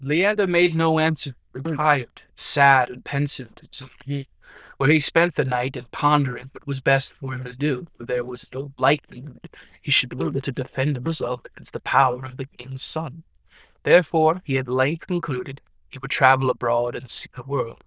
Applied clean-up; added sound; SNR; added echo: neural diffusion model UNIVERSE++.